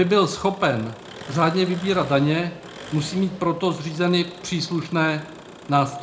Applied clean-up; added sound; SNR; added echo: none; Engine; 18 dB; reverberation time 0.4 s.